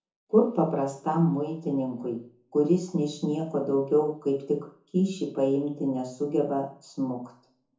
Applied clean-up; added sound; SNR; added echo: none; none; none; reverberation time 0.6 s.